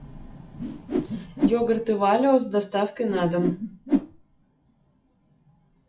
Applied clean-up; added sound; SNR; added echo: classical method WPE with log-MMSE.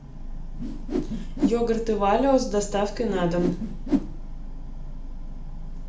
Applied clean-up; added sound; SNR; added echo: none; Whoosh, swoosh, swish; 3 dB; reverberation time 0.4 s.